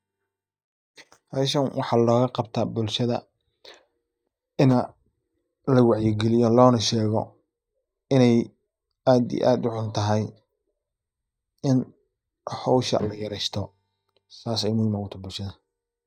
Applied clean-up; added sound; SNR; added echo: neural mask model DeepFilterNet 3.